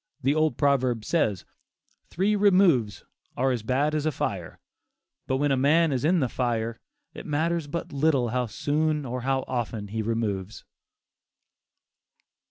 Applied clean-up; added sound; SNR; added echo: none; none; none; none.